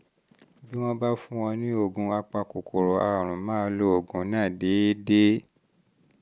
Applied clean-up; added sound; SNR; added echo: none; none; none; none.